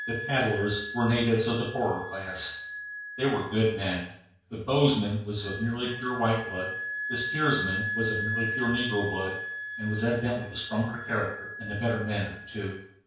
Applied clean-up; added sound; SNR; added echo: none; Wind instrument, woodwind instrument; 8 dB; reverberation time 0.5 s.